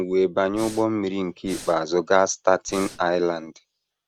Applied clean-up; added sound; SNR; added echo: none; Breathing; 16 dB; none.